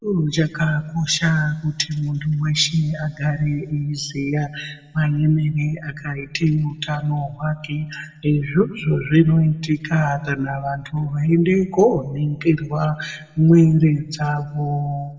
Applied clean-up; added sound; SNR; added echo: none; none; none; reverberation time 0.9 s.